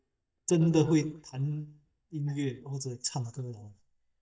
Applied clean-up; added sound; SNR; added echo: neural mask model DeepFilterNet 3.